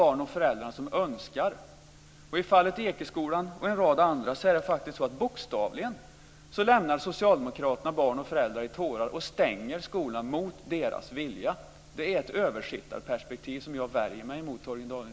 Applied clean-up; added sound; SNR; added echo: none; none; none; none.